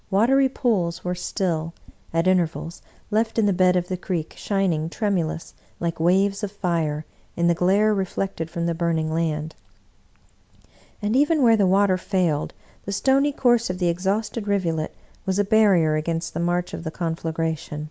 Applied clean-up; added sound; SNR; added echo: none; none; none; none.